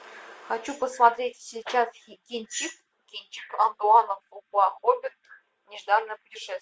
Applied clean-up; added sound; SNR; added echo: none; none; none; none.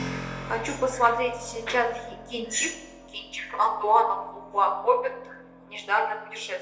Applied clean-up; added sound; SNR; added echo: none; Keyboard (musical); 15 dB; reverberation time 0.8 s.